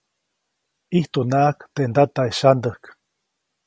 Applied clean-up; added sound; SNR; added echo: none; none; none; none.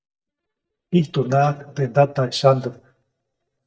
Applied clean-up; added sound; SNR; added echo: neural mask model DeepFilterNet 3.